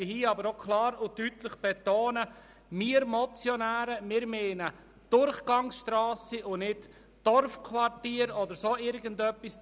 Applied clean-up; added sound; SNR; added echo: none; none; none; none.